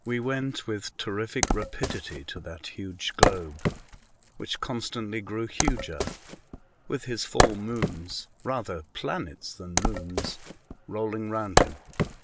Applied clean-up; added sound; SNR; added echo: none; Wood; -3 dB; none.